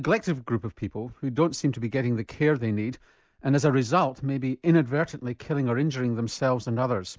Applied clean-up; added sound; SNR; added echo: none; none; none; none.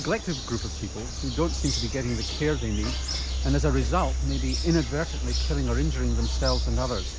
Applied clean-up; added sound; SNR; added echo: none; Bird vocalization, bird call, bird song; -1 dB; none.